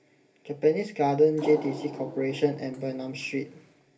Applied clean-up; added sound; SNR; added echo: none; Water; 13 dB; reverberation time 0.3 s.